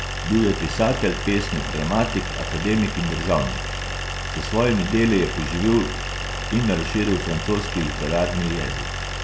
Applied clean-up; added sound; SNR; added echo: none; Idling; 4 dB; reverberation time 1.7 s.